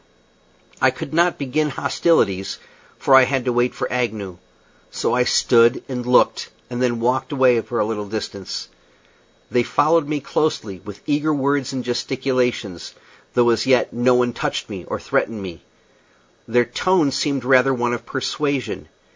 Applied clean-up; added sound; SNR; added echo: none; none; none; none.